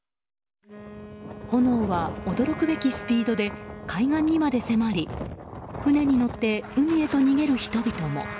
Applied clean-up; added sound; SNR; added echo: none; Wind instrument, woodwind instrument; 17 dB; none.